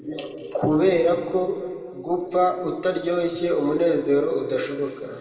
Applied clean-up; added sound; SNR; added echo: none; none; none; reverberation time 2.2 s.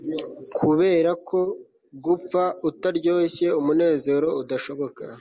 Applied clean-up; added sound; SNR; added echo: none; none; none; none.